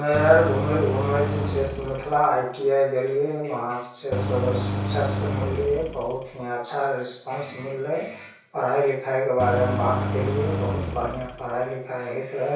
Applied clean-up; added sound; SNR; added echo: none; Engine; 3 dB; reverberation time 0.6 s.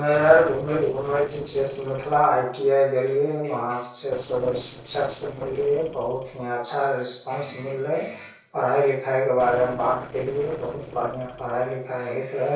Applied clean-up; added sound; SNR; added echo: neural separator model SepFormer DNS4.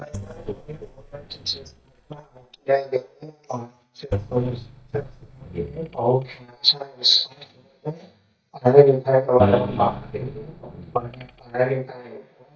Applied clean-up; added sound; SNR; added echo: neural mask model DeepFilterNet 3.